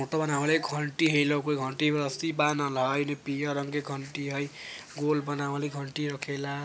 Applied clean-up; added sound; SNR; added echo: none; Finger snapping; 15 dB; none.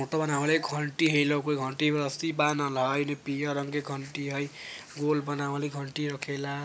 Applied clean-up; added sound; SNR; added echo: neural mask model Resemble Enhance denoiser.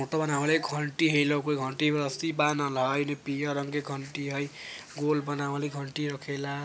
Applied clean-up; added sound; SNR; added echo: none; none; none; none.